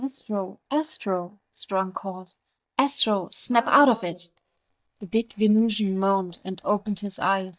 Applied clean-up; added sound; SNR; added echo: neural mask model DeepFilterNet 3.